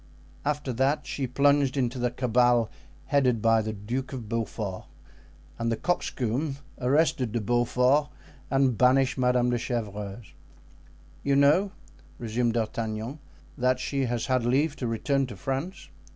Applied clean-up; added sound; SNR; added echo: none; none; none; none.